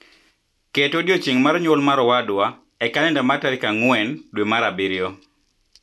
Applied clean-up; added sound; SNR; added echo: none; none; none; none.